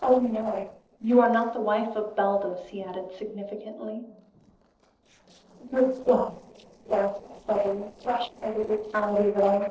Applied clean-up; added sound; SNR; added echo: neural separator model SepFormer DNS4.